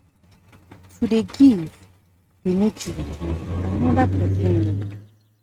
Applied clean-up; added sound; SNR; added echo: neural mask model RNNoise.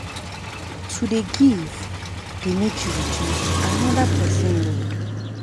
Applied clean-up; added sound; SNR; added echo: none; Car; -1 dB; none.